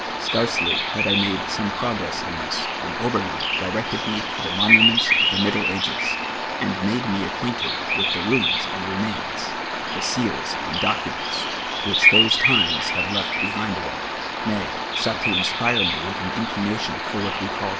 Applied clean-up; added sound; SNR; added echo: none; Bird vocalization, bird call, bird song; -4 dB; none.